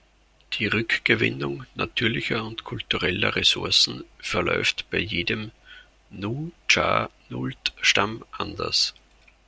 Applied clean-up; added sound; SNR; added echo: none; none; none; none.